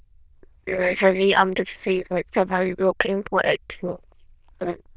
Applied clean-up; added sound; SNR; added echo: neural diffusion model UNIVERSE++.